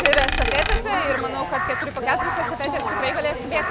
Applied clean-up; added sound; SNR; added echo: none; Crow + Coin (dropping); 1 dB; none.